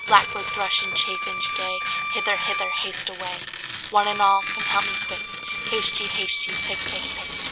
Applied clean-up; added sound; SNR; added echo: none; Tearing + Bowed string instrument; 3 dB; none.